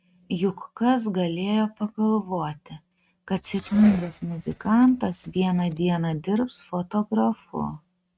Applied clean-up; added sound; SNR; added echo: neural mask model RNNoise.